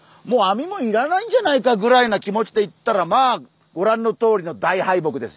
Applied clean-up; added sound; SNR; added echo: none; none; none; none.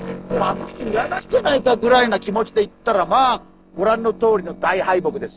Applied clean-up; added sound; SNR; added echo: neural separator model SepFormer DNS4.